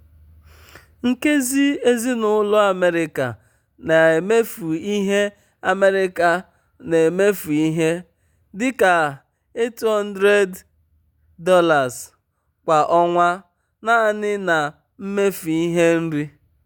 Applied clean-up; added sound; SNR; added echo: none; none; none; none.